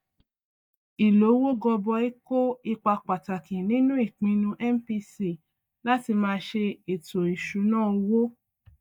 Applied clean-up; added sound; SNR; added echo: neural mask model DeepFilterNet 3.